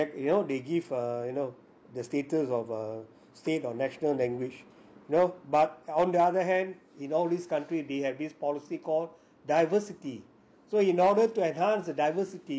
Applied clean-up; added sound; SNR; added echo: none; none; none; none.